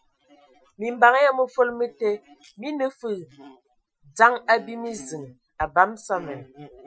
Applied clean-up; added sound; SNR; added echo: classical method Wiener filter.